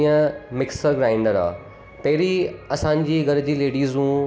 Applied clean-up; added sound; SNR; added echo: none; none; none; none.